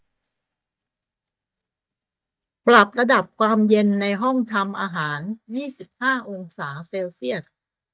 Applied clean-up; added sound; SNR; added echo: neural mask model DeepFilterNet 3.